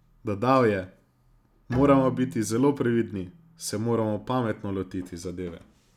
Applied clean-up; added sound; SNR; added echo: none; Bowed string instrument; 17 dB; none.